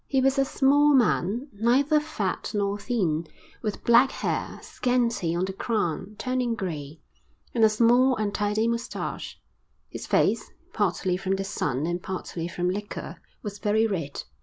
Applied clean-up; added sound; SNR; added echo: none; none; none; none.